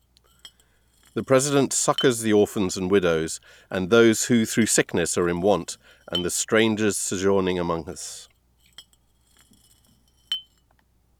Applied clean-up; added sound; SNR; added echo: none; Chink, clink; 19 dB; none.